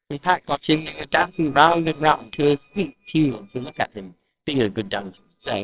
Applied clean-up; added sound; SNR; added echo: neural separator model SepFormer WHAMR!.